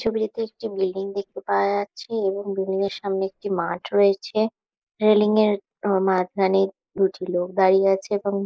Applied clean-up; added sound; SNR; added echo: neural mask model Resemble Enhance denoiser.